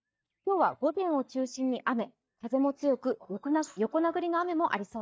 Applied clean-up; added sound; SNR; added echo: neural mask model DeepFilterNet 3.